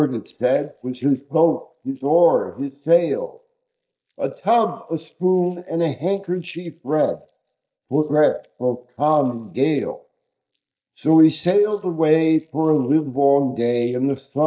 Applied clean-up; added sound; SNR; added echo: neural mask model DeepFilterNet 3.